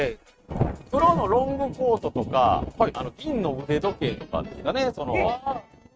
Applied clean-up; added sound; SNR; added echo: neural mask model RNNoise.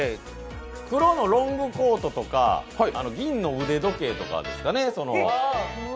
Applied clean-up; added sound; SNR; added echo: none; none; none; none.